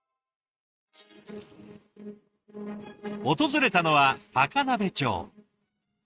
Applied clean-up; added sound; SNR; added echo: neural mask model RNNoise.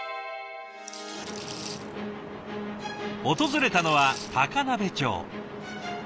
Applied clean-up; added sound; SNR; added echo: none; Rattle / Rattle (instrument); 14 dB; none.